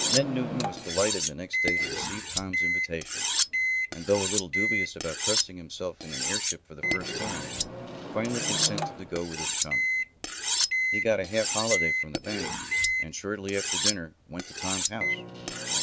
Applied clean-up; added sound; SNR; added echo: none; Microwave oven + Cutlery, silverware; -4 dB; none.